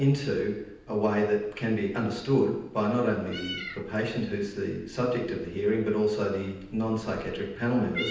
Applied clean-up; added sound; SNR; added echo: none; Meow; 17 dB; reverberation time 0.9 s.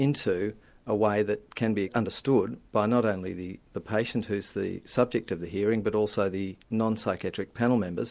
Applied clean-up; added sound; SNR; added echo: none; none; none; none.